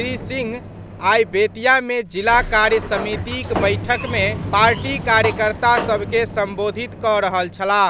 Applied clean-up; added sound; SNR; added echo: none; Sliding door; 9 dB; none.